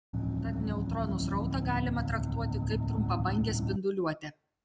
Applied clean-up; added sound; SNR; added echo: none; Engine; -4 dB; none.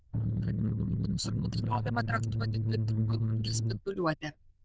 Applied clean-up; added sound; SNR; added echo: neural diffusion model UNIVERSE++.